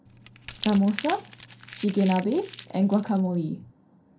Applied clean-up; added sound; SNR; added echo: none; Crumpling, crinkling; 13 dB; reverberation time 0.3 s.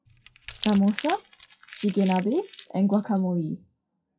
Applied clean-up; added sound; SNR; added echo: classical method WPE with log-MMSE.